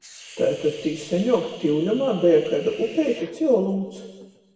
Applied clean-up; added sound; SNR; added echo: none; Hiss; 20 dB; reverberation time 1.2 s.